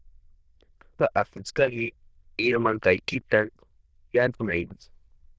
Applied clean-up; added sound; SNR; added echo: neural diffusion model UNIVERSE++.